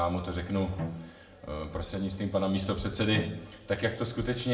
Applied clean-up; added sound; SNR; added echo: none; Bowed string instrument; 10 dB; reverberation time 0.7 s.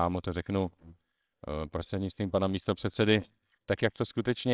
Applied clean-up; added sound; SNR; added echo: neural separator model SepFormer WHAMR!.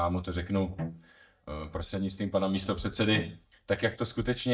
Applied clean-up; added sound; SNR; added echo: neural mask model DeepFilterNet 3.